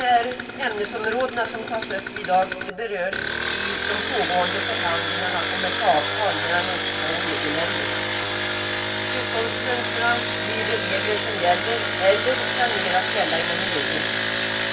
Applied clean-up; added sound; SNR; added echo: none; Engine; -3 dB; reverberation time 1.9 s.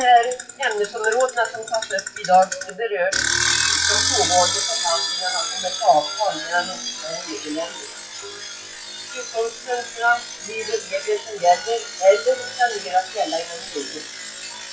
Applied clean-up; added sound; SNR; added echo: classical method WPE with log-MMSE.